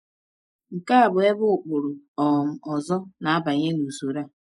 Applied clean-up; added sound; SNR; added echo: neural mask model Resemble Enhance denoiser.